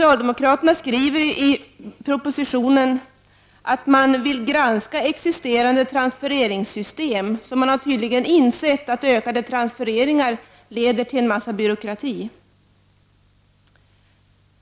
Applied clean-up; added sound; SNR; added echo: none; none; none; none.